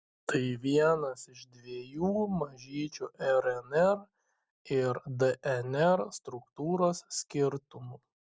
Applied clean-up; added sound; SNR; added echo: none; none; none; none.